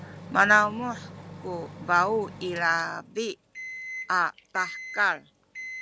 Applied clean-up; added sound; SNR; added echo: none; Microwave oven; 14 dB; none.